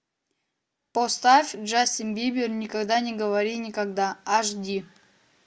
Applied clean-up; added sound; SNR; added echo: none; none; none; none.